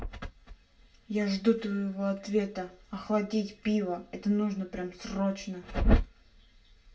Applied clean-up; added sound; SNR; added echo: none; none; none; reverberation time 0.1 s.